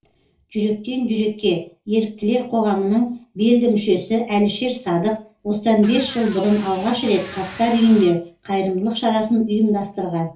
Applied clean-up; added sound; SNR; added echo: neural separator model SepFormer DNS4.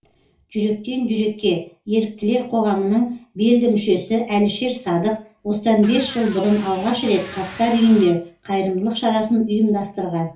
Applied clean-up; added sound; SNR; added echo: none; Electric guitar; 18 dB; reverberation time 0.3 s.